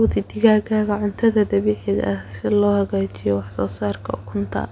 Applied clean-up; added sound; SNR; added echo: none; none; none; none.